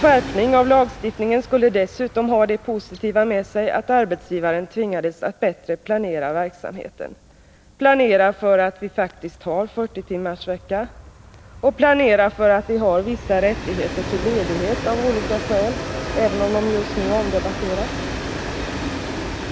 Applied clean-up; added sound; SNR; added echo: none; Train; 10 dB; none.